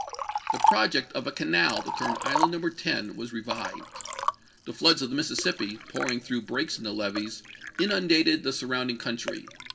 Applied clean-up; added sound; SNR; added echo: none; Liquid; 4 dB; reverberation time 1.7 s.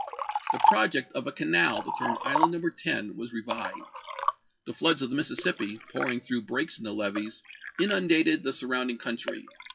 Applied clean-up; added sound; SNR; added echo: classical method WPE with log-MMSE.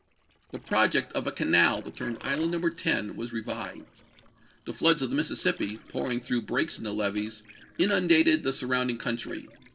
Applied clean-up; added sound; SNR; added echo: neural separator model SepFormer DNS4.